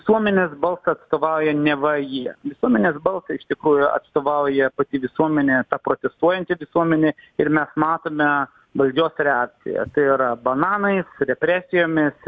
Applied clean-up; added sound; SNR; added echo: none; none; none; none.